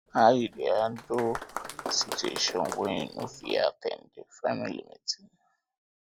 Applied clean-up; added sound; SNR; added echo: none; Applause; 11 dB; none.